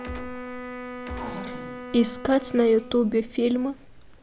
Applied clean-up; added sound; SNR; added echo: none; Wind instrument, woodwind instrument + Gunshot, gunfire; 14 dB; none.